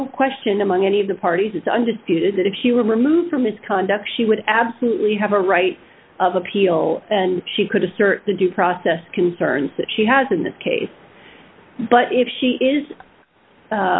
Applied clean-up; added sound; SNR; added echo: none; none; none; none.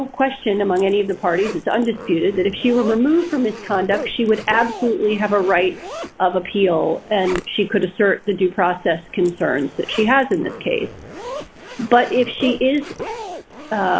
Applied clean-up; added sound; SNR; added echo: none; Zipper (clothing); 15 dB; none.